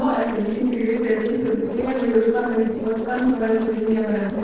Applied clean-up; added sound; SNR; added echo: neural separator model SepFormer DNS4.